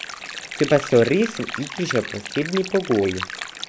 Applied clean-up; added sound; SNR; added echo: none; Stream; 9 dB; none.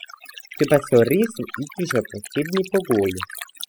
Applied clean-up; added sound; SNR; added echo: classical method spectral subtraction.